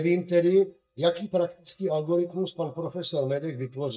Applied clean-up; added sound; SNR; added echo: neural mask model DeepFilterNet 3.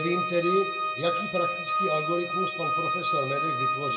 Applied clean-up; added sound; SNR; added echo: none; Organ; -2 dB; reverberation time 0.8 s.